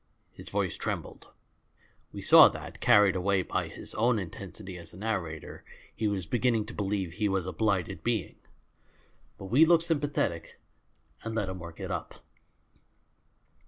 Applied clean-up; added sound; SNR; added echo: none; none; none; none.